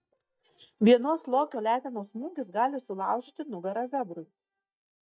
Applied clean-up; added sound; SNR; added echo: neural mask model DeepFilterNet 3.